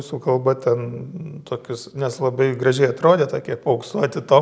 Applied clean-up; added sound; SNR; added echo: none; none; none; none.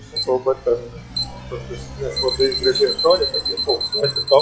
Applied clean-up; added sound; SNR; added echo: classical method log-MMSE.